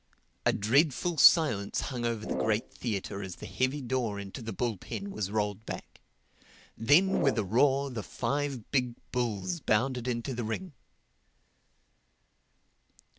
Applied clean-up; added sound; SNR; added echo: none; Brass instrument; 6 dB; none.